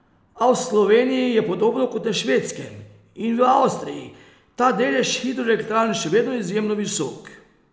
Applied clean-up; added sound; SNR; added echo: none; none; none; none.